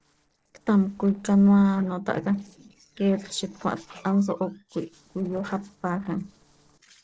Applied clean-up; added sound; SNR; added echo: neural separator model SepFormer DNS4.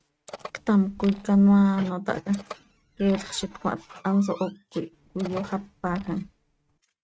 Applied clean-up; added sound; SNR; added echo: neural mask model RNNoise.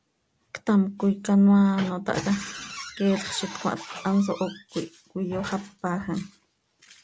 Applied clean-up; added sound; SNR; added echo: none; none; none; none.